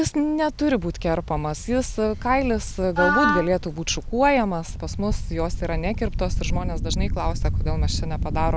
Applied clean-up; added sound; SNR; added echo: none; Wind instrument, woodwind instrument; 1 dB; none.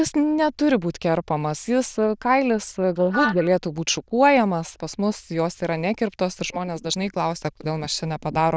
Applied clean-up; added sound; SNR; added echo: neural diffusion model UNIVERSE++.